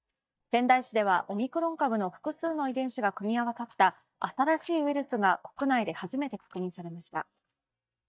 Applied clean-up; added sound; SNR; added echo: neural mask model DeepFilterNet 3.